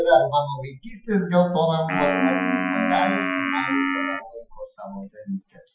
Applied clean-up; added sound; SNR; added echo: classical method Wiener filter.